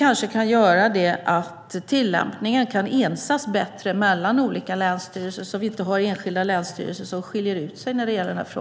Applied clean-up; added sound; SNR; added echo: none; none; none; none.